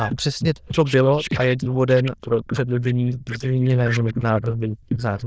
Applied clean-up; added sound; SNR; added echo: neural diffusion model UNIVERSE++.